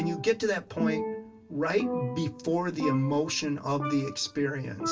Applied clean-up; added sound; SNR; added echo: none; Percussion; 6 dB; reverberation time 0.2 s.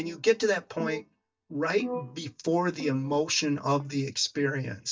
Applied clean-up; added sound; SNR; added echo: neural mask model DeepFilterNet 3.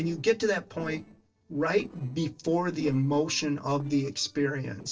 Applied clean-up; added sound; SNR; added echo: neural separator model SepFormer DNS4.